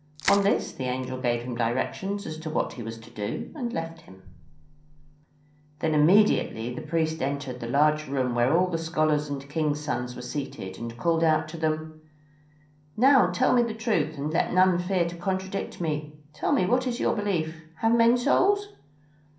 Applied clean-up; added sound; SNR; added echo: none; Crushing; 11 dB; reverberation time 0.6 s.